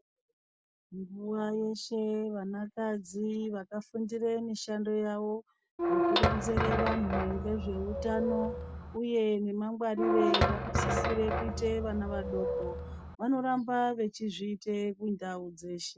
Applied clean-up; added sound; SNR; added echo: none; Squeak / Thump, thud; -3 dB; none.